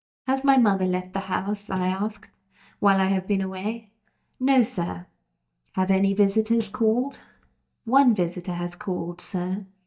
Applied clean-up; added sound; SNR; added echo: neural mask model DeepFilterNet 3.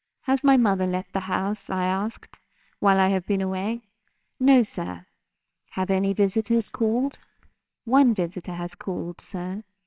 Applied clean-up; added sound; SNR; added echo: neural separator model SepFormer WHAMR!.